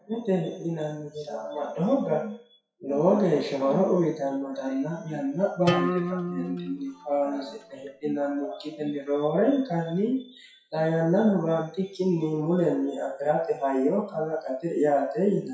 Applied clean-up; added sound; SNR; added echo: classical method WPE with log-MMSE.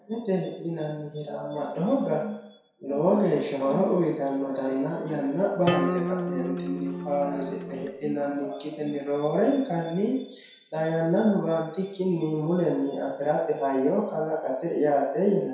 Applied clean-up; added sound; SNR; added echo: none; Acoustic guitar; 4 dB; reverberation time 0.7 s.